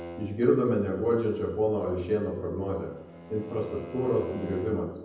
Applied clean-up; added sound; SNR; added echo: none; Bowed string instrument; 16 dB; reverberation time 0.9 s.